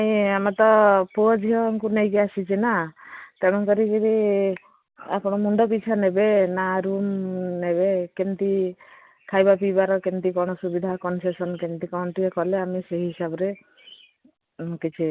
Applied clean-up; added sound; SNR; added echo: none; none; none; none.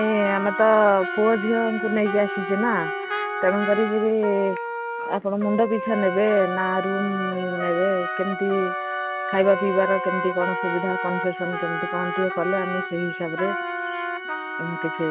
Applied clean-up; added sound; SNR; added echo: none; Trumpet + Organ; 5 dB; none.